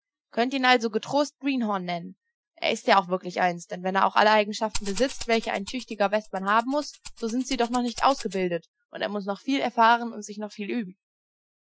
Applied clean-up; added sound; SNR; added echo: classical method Wiener filter.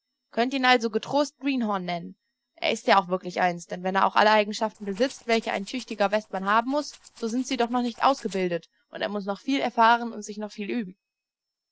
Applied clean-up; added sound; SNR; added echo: neural separator model SepFormer DNS4.